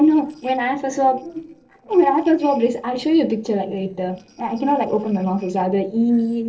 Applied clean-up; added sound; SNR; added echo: neural separator model SepFormer DNS4.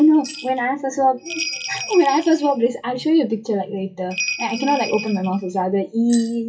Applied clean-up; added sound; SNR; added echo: classical method WPE with log-MMSE.